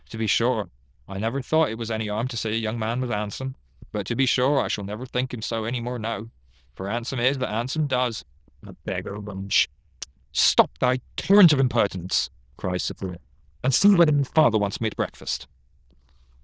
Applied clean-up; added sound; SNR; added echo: neural diffusion model UNIVERSE++.